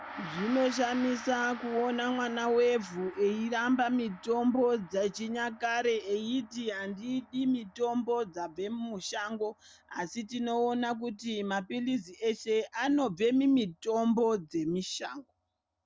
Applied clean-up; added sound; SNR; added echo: none; Gong; 19 dB; none.